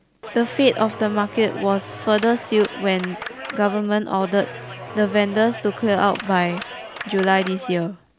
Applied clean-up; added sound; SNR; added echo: none; Clapping; 13 dB; none.